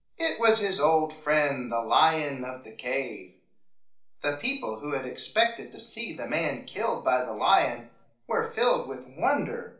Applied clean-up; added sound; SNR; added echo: none; none; none; reverberation time 0.4 s.